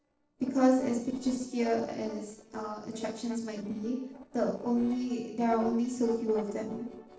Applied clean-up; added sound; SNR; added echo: neural separator model SepFormer DNS4.